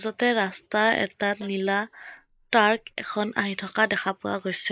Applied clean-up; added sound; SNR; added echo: neural mask model Resemble Enhance denoiser.